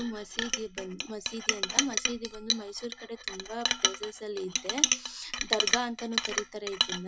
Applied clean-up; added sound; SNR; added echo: none; Chink, clink; -5 dB; none.